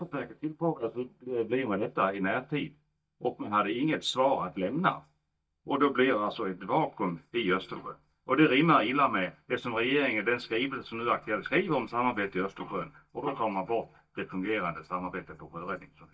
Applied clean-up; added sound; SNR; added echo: neural mask model DeepFilterNet 3.